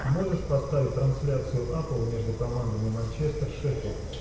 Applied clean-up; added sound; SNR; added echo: none; Fire; 11 dB; reverberation time 0.9 s.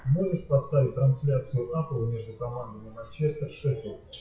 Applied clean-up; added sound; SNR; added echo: classical method WPE with log-MMSE.